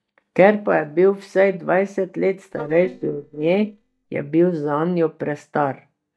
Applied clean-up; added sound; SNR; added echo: neural mask model DeepFilterNet 3.